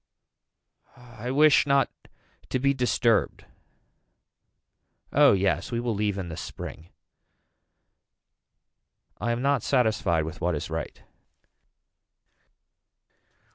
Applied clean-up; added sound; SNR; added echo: none; none; none; none.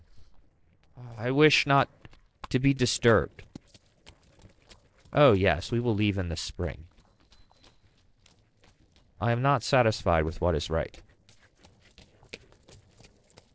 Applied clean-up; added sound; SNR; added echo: neural separator model SepFormer DNS4.